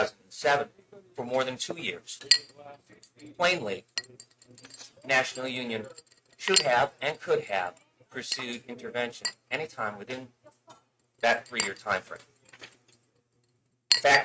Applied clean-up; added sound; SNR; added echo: neural mask model RNNoise.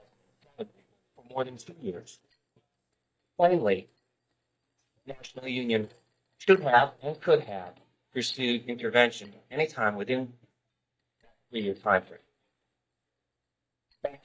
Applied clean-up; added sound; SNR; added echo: neural mask model DeepFilterNet 3.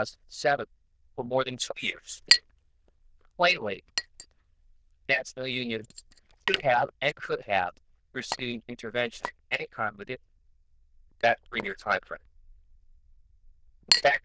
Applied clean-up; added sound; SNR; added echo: neural diffusion model UNIVERSE++.